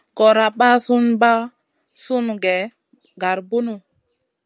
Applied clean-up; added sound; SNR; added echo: none; none; none; none.